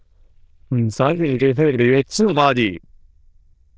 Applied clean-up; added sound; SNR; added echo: neural diffusion model UNIVERSE++.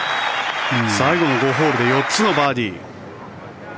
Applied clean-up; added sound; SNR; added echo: none; none; none; none.